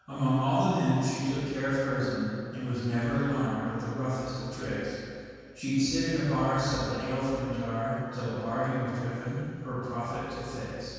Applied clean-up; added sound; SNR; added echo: none; none; none; reverberation time 2.1 s.